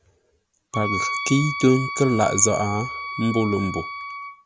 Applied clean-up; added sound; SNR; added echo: none; Wind instrument, woodwind instrument; 7 dB; none.